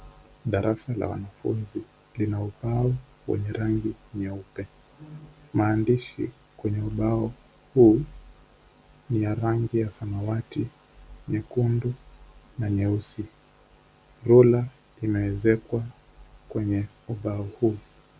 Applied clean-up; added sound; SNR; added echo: none; none; none; none.